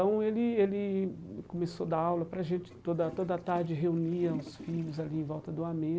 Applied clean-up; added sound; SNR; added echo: none; Toilet flush; 16 dB; none.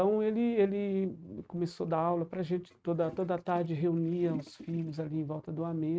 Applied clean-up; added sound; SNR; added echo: neural mask model RNNoise.